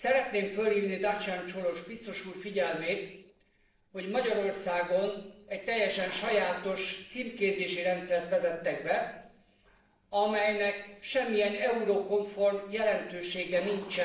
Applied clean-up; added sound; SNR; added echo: neural separator model SepFormer DNS4.